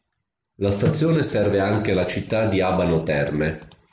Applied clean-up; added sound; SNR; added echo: none; Snare drum; 11 dB; none.